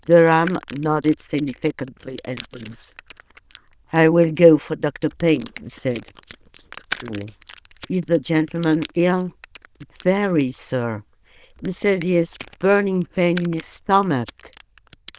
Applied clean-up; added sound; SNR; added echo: neural diffusion model UNIVERSE++.